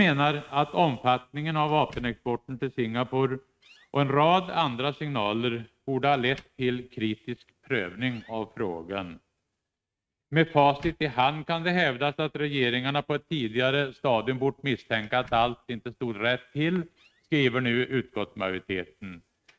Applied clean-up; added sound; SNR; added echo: neural mask model RNNoise.